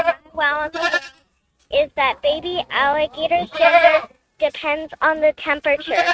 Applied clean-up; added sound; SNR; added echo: neural mask model RNNoise.